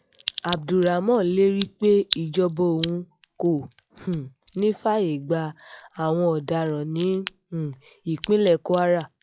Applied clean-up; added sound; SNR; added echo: classical method log-MMSE.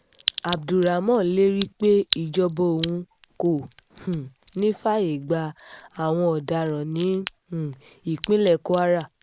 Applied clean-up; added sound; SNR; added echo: none; Crack; 14 dB; none.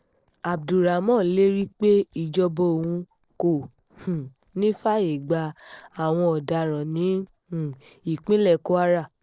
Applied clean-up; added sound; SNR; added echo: neural separator model SepFormer DNS4.